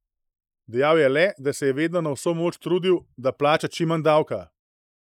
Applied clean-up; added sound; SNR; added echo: neural mask model Resemble Enhance denoiser.